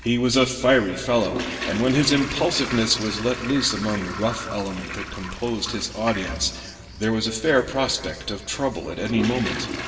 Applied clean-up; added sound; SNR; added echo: none; Toilet flush; 10 dB; reverberation time 2.3 s.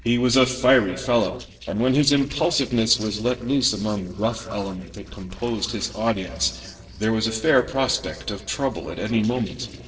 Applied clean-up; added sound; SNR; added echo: neural separator model SepFormer DNS4.